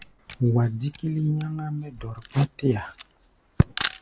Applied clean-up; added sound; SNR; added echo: none; Camera; 10 dB; none.